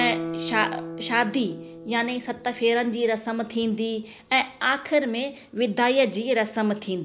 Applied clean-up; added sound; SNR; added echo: none; Guitar; 13 dB; none.